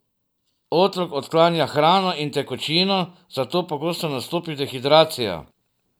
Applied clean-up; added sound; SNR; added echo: none; none; none; none.